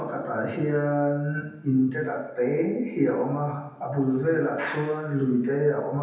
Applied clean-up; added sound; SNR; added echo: none; none; none; reverberation time 0.9 s.